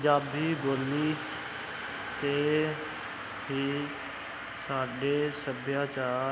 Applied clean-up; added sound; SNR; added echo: none; none; none; none.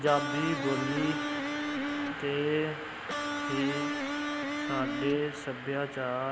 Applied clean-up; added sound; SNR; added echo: none; Electric guitar; 2 dB; none.